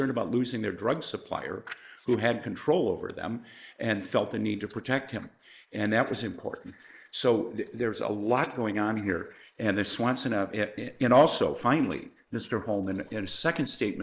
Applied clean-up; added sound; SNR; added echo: neural mask model Resemble Enhance denoiser.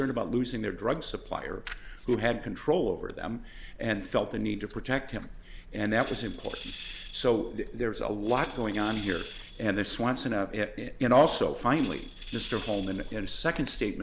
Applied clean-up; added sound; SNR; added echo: none; Tambourine; 2 dB; none.